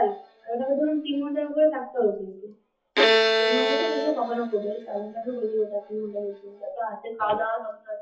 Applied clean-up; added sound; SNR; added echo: classical method WPE with log-MMSE.